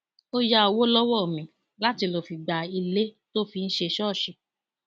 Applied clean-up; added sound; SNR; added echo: none; none; none; none.